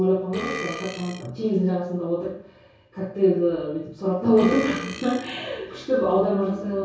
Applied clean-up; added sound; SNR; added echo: none; Burping, eructation; 11 dB; reverberation time 0.6 s.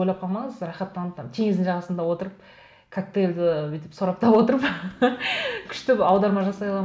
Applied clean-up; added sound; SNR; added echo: none; none; none; none.